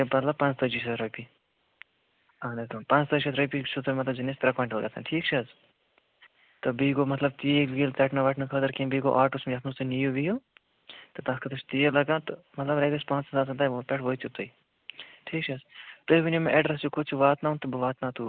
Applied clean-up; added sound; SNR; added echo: none; none; none; none.